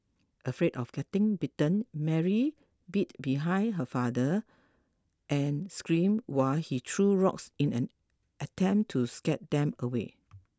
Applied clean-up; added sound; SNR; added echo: none; none; none; none.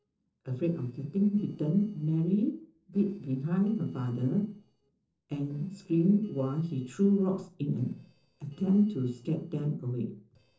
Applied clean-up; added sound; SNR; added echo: neural separator model SepFormer DNS4.